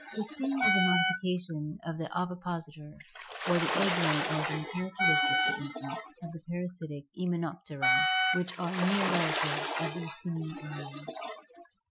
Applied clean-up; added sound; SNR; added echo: classical method Wiener filter.